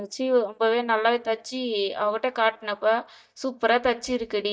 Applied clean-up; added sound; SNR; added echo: neural mask model DeepFilterNet 3.